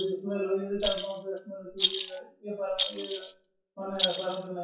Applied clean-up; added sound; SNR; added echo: classical method WPE with log-MMSE.